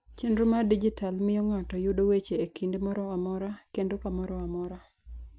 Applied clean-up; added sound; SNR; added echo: none; none; none; none.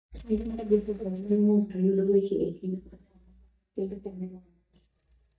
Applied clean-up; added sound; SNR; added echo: neural mask model DeepFilterNet 3.